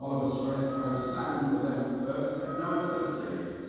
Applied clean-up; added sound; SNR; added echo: none; Wind instrument, woodwind instrument; 12 dB; reverberation time 2.1 s.